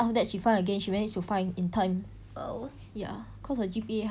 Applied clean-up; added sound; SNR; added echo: none; none; none; none.